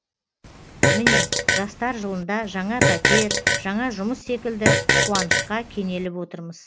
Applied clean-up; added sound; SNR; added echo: none; Fart; -5 dB; none.